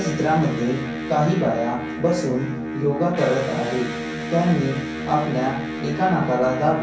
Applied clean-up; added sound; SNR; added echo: none; Electric guitar; 6 dB; reverberation time 0.6 s.